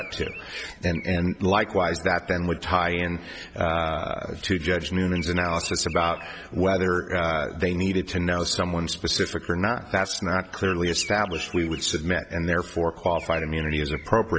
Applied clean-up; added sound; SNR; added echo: none; Bird vocalization, bird call, bird song; 19 dB; none.